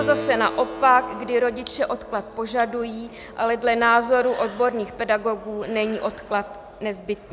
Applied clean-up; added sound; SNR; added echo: none; Keyboard (musical); 15 dB; none.